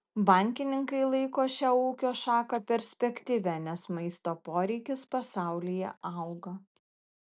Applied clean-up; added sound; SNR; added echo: none; none; none; none.